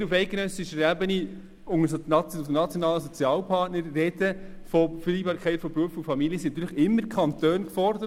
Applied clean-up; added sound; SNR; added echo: none; Livestock, farm animals, working animals; 18 dB; none.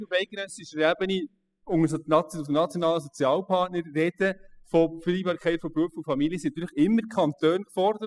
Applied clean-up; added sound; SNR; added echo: classical method spectral subtraction.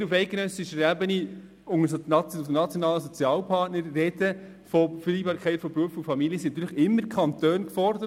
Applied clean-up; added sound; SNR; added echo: none; none; none; none.